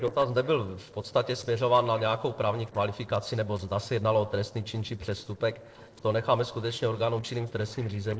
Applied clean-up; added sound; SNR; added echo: neural separator model SepFormer DNS4.